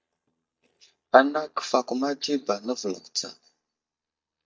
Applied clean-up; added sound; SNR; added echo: neural mask model DeepFilterNet 3.